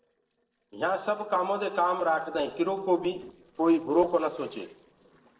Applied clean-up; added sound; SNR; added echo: neural separator model SepFormer DNS4.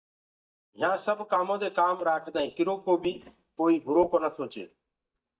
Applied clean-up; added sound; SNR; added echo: neural mask model DeepFilterNet 3.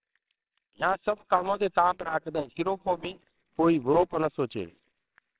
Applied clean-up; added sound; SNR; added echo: neural separator model SepFormer WHAMR!.